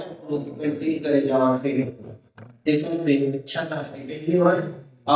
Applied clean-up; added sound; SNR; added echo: neural mask model DeepFilterNet 3.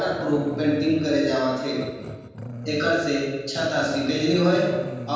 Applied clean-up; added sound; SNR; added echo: none; Growling; 13 dB; reverberation time 1.2 s.